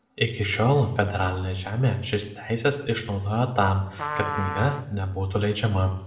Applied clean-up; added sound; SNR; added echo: none; Trumpet; 10 dB; reverberation time 1.0 s.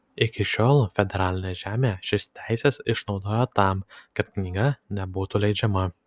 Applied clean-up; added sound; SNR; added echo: none; none; none; none.